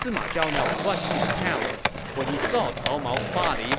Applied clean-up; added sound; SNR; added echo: none; Skateboard; -1 dB; none.